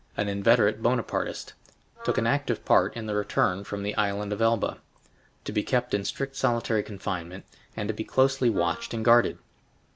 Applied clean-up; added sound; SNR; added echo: none; Wind instrument, woodwind instrument; 17 dB; none.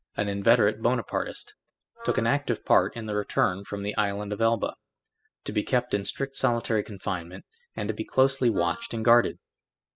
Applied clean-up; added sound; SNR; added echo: classical method spectral subtraction.